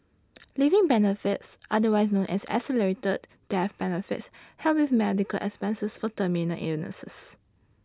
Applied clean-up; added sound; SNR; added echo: none; none; none; none.